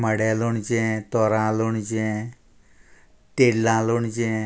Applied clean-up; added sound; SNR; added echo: none; none; none; none.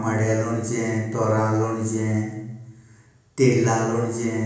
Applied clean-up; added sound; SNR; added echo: none; none; none; reverberation time 1.0 s.